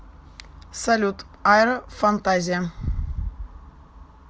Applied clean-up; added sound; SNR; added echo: none; none; none; none.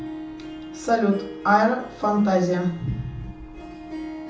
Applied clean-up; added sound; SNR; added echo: none; Harp; 14 dB; reverberation time 1.0 s.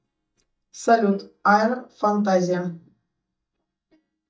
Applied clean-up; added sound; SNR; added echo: neural mask model DeepFilterNet 3.